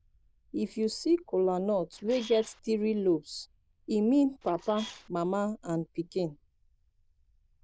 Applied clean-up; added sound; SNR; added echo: neural diffusion model UNIVERSE++.